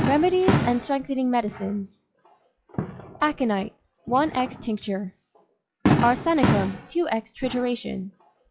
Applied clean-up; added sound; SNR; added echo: classical method log-MMSE.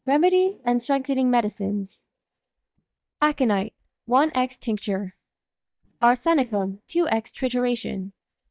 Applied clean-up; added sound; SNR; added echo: neural mask model DeepFilterNet 3.